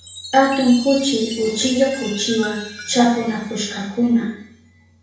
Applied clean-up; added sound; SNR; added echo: none; Chime; 15 dB; reverberation time 0.7 s.